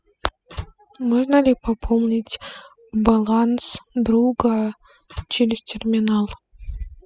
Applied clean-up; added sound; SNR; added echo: classical method spectral subtraction.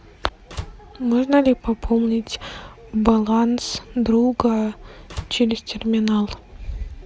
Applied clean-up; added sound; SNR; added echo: none; Slam; 16 dB; none.